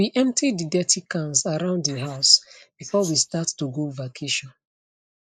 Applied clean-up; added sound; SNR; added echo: neural mask model Resemble Enhance denoiser.